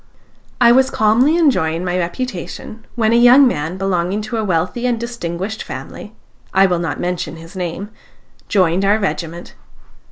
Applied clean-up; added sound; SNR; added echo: none; none; none; none.